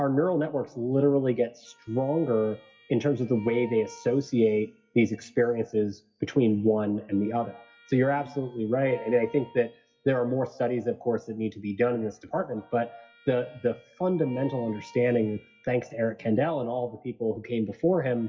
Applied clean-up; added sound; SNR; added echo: classical method WPE with log-MMSE.